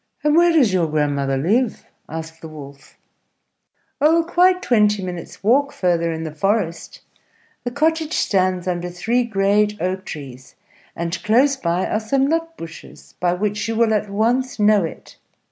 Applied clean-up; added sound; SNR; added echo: none; none; none; none.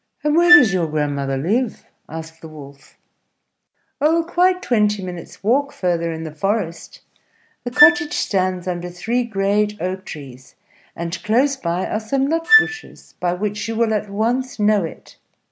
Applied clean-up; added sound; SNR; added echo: none; Wind instrument, woodwind instrument; 0 dB; none.